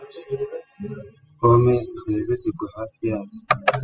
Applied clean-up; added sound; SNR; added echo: classical method spectral subtraction.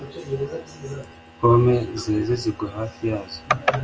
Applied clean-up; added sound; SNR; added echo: none; none; none; none.